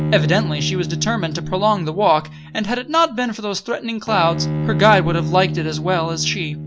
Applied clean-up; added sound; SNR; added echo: none; Bowed string instrument; 5 dB; none.